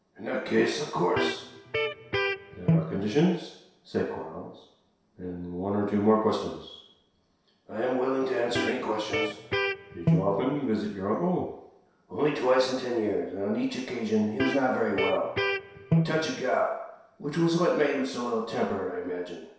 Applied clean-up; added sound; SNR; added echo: none; Electric guitar; 0 dB; reverberation time 0.7 s.